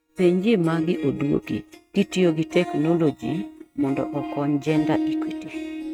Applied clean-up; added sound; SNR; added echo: neural mask model RNNoise.